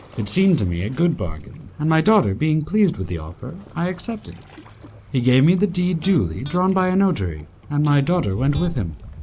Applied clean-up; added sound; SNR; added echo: none; Waves, surf + Electric guitar; 19 dB; none.